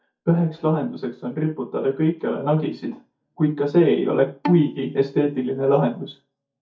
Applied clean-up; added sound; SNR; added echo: neural mask model DeepFilterNet 3.